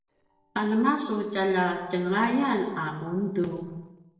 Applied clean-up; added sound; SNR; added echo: neural separator model SepFormer DNS4.